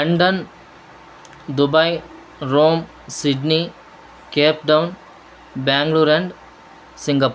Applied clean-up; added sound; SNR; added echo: none; none; none; none.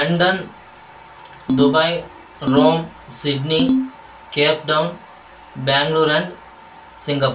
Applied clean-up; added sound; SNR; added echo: none; Ringtone; 1 dB; reverberation time 0.2 s.